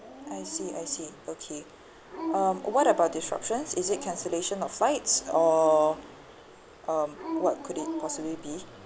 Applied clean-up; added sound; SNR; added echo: none; Dog; 11 dB; none.